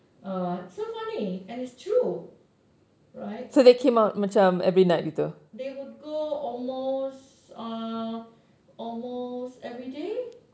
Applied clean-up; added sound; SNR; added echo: none; none; none; none.